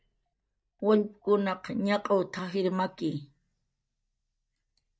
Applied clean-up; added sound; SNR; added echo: neural mask model DeepFilterNet 3.